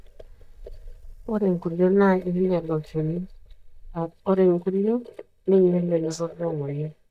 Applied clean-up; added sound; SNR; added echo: neural mask model DeepFilterNet 3.